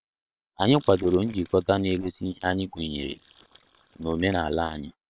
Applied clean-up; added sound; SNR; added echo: neural separator model SepFormer WHAM!.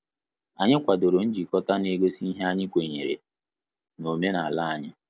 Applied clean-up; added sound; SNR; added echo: none; none; none; none.